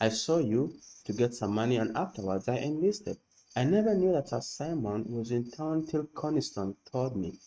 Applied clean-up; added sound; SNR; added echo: neural mask model RNNoise.